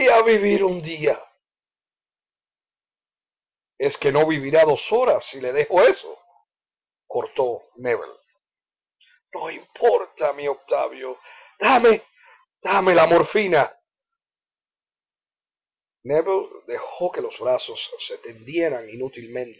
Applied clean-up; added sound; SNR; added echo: none; none; none; none.